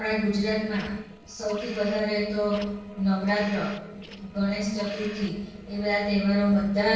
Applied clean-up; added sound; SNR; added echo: neural separator model SepFormer DNS4.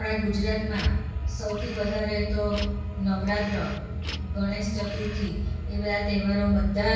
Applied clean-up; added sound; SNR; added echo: none; Printer; 15 dB; reverberation time 0.6 s.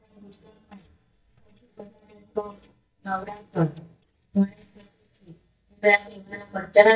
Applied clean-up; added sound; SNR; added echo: neural mask model DeepFilterNet 3.